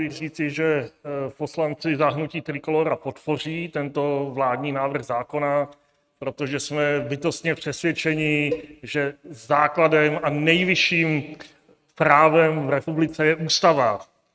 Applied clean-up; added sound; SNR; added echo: neural mask model RNNoise.